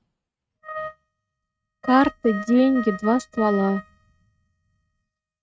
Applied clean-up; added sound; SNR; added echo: neural mask model RNNoise.